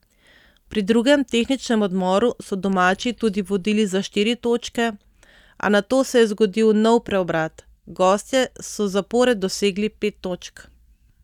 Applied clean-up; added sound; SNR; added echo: neural mask model DeepFilterNet 3.